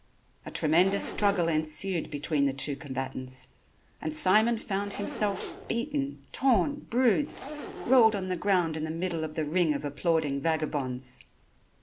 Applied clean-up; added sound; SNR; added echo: none; Zipper (clothing); 11 dB; none.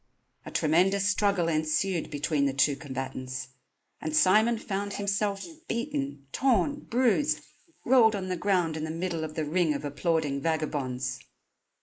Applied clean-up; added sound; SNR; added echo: neural mask model Resemble Enhance denoiser.